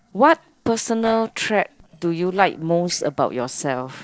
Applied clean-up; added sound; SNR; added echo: neural separator model SepFormer DNS4.